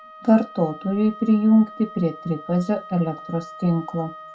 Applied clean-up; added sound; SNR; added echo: none; Wind instrument, woodwind instrument; 18 dB; reverberation time 0.2 s.